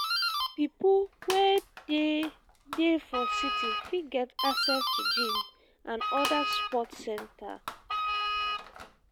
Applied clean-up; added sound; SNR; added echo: none; Doorbell + Wind instrument, woodwind instrument; 2 dB; none.